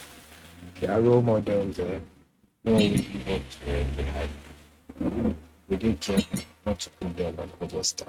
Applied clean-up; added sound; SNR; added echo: neural mask model RNNoise.